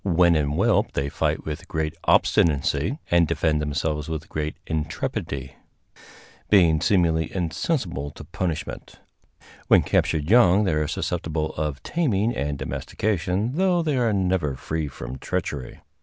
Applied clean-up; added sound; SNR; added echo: none; none; none; none.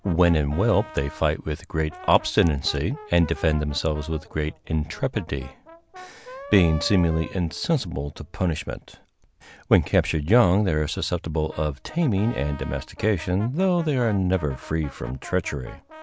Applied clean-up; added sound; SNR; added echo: none; Brass instrument; 20 dB; none.